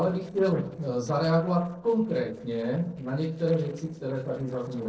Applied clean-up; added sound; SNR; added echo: neural separator model SepFormer DNS4.